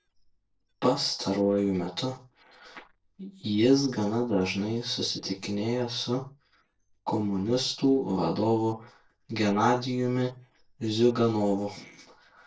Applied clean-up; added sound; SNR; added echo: neural separator model SepFormer DNS4.